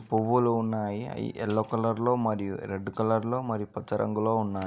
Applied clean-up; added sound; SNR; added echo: none; none; none; none.